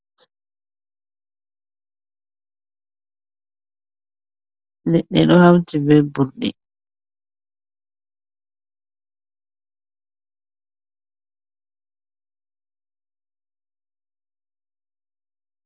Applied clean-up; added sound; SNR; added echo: none; none; none; none.